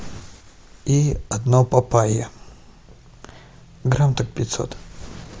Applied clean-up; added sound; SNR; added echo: none; none; none; none.